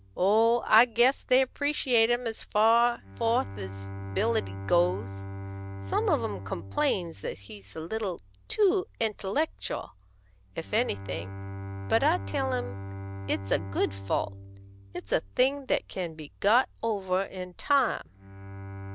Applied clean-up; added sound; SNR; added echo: none; Bowed string instrument; 11 dB; none.